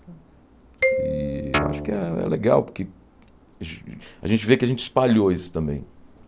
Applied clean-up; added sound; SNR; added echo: none; Guitar + Marimba, xylophone; 5 dB; none.